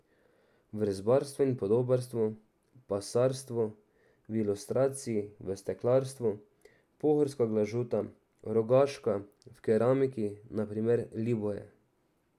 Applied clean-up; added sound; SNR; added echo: none; none; none; none.